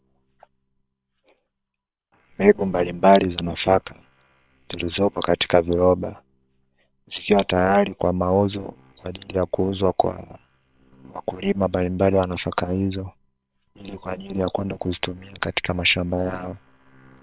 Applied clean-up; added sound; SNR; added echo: neural separator model SepFormer WHAM!.